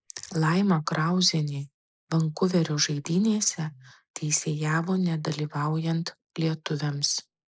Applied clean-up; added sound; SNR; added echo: neural mask model Resemble Enhance denoiser.